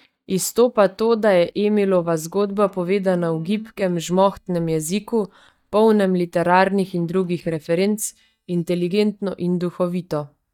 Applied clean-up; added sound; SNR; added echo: neural mask model DeepFilterNet 3.